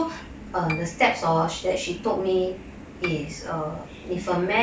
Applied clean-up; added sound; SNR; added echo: none; Piano; 16 dB; none.